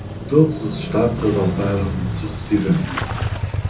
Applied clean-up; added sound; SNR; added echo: none; Engine starting / Motorcycle; 4 dB; reverberation time 0.3 s.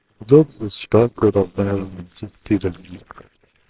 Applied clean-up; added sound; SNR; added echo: neural separator model SepFormer WHAMR!.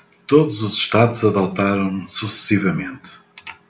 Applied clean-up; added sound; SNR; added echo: none; none; none; none.